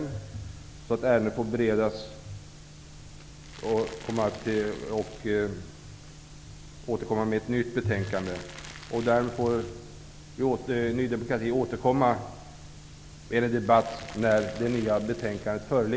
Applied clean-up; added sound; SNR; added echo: none; Crackle; 18 dB; none.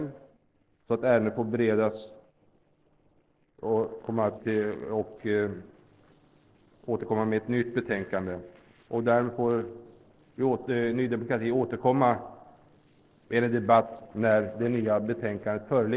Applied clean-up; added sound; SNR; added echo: neural separator model SepFormer DNS4.